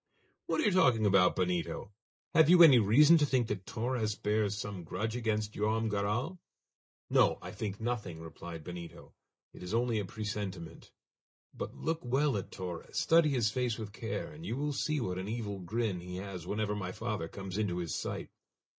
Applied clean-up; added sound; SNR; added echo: neural mask model Resemble Enhance denoiser.